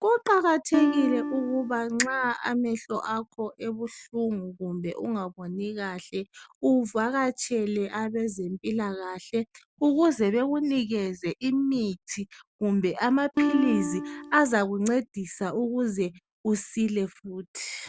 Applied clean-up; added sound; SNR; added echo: none; Acoustic guitar; 0 dB; none.